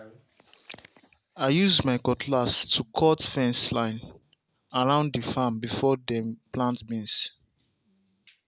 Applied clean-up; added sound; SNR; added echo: none; none; none; none.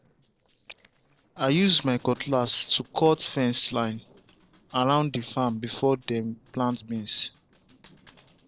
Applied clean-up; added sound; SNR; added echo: neural separator model SepFormer DNS4.